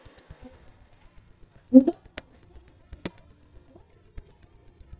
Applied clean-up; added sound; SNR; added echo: neural mask model DeepFilterNet 3.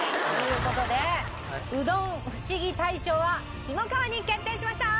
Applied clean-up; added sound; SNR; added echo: none; none; none; none.